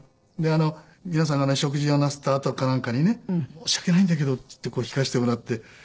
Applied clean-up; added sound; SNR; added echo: neural separator model SepFormer DNS4.